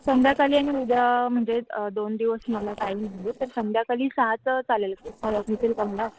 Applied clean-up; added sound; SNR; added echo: neural separator model SepFormer DNS4.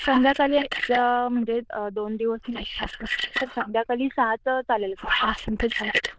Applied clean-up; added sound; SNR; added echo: neural diffusion model UNIVERSE++.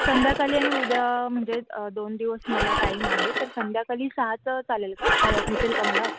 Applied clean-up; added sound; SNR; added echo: none; Engine; 0 dB; none.